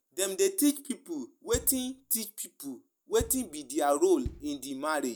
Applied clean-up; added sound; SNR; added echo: none; Bass drum; 13 dB; none.